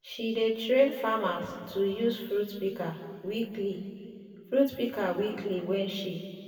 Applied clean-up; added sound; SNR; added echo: none; none; none; reverberation time 2.2 s.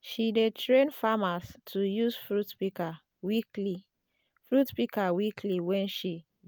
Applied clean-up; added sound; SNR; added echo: none; none; none; none.